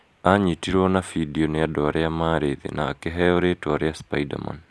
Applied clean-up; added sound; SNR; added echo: none; none; none; none.